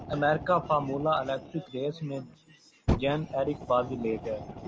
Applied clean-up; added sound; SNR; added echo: none; Fire; 8 dB; none.